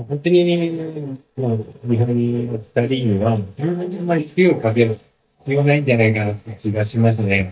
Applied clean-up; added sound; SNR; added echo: neural mask model DeepFilterNet 3.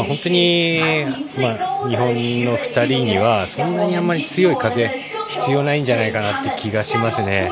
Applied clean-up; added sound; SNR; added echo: none; none; none; none.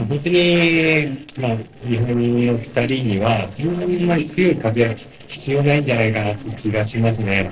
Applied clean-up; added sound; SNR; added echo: neural separator model SepFormer DNS4.